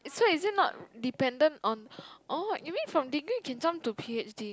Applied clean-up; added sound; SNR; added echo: none; none; none; none.